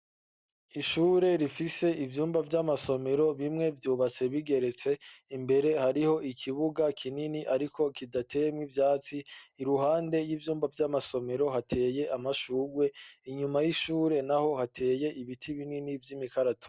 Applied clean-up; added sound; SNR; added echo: none; none; none; none.